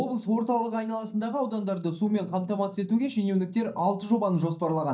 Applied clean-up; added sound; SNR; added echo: neural mask model DeepFilterNet 3.